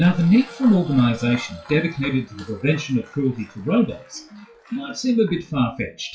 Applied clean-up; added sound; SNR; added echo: classical method WPE with log-MMSE.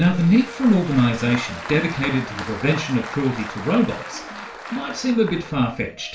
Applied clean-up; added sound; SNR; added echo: none; Applause; 13 dB; reverberation time 0.3 s.